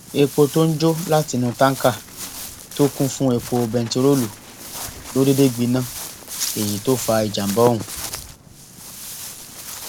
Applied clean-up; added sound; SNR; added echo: none; Walk, footsteps; 12 dB; none.